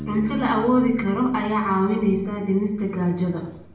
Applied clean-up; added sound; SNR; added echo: none; Bass guitar; 16 dB; reverberation time 0.7 s.